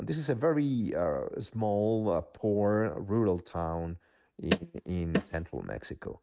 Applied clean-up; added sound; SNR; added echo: neural mask model RNNoise.